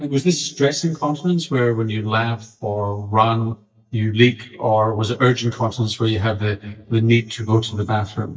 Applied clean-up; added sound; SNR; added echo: neural mask model DeepFilterNet 3.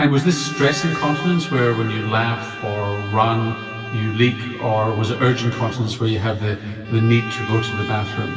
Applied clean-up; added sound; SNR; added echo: none; Bowed string instrument; 12 dB; reverberation time 2.4 s.